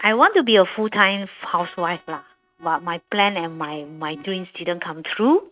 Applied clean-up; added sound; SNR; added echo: neural mask model RNNoise.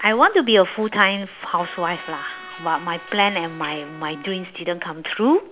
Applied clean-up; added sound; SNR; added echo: none; Trumpet; 19 dB; none.